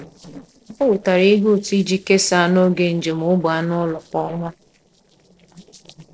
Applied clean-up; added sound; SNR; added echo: neural separator model SepFormer DNS4.